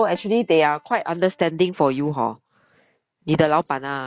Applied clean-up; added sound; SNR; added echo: neural mask model DeepFilterNet 3.